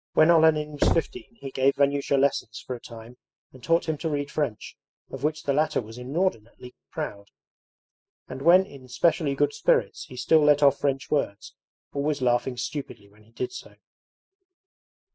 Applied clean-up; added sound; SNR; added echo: classical method spectral subtraction.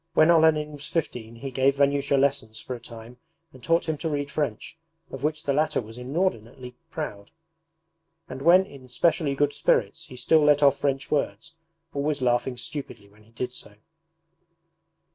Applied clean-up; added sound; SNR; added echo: none; none; none; none.